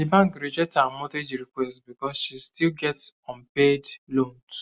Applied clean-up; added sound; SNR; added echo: none; none; none; none.